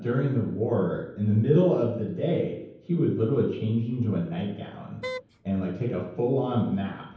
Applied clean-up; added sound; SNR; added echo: none; Wind instrument, woodwind instrument; 12 dB; reverberation time 0.9 s.